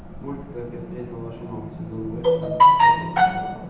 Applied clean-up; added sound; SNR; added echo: none; Race car, auto racing; 13 dB; reverberation time 0.8 s.